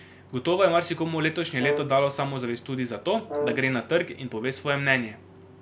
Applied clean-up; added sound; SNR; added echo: none; Brass instrument; 9 dB; none.